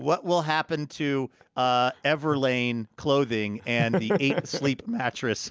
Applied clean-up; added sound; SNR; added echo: none; none; none; none.